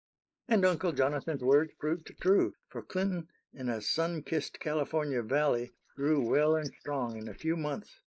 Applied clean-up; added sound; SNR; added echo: neural mask model Resemble Enhance denoiser.